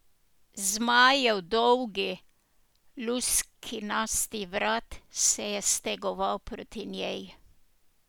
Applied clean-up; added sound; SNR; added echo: none; none; none; none.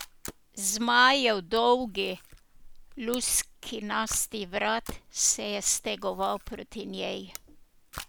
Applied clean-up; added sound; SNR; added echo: none; Camera; 19 dB; none.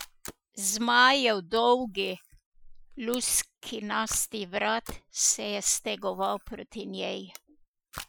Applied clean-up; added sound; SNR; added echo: classical method Wiener filter.